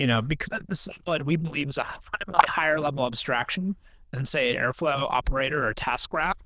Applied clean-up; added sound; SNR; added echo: neural diffusion model UNIVERSE++.